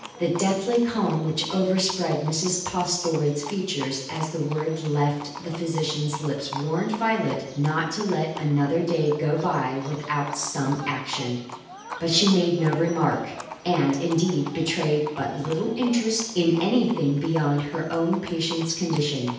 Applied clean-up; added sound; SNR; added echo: none; Livestock, farm animals, working animals; 14 dB; reverberation time 0.9 s.